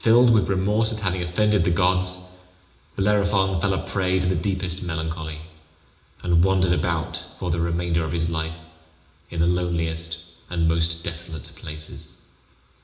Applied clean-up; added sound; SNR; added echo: none; none; none; reverberation time 0.8 s.